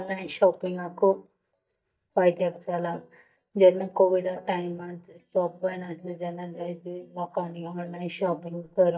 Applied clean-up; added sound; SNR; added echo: neural mask model DeepFilterNet 3.